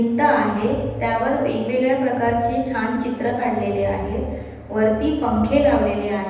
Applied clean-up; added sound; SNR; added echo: none; none; none; reverberation time 1.1 s.